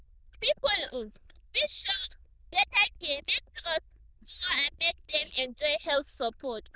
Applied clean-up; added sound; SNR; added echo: neural diffusion model UNIVERSE++.